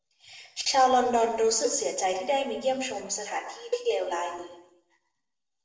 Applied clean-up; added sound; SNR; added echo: neural separator model SepFormer DNS4.